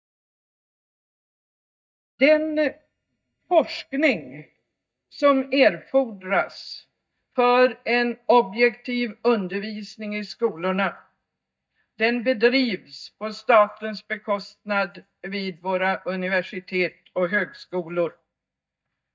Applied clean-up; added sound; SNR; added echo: neural mask model DeepFilterNet 3.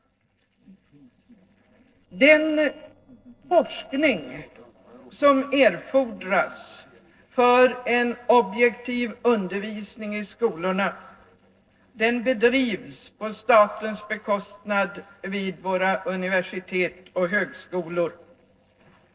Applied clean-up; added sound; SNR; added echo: neural separator model SepFormer DNS4.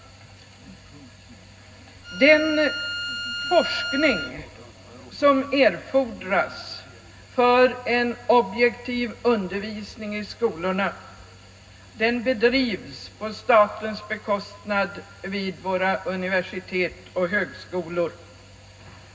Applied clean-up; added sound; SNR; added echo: none; Bowed string instrument; 7 dB; reverberation time 0.4 s.